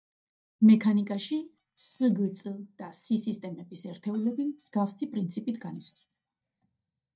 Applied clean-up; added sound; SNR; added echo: neural mask model DeepFilterNet 3.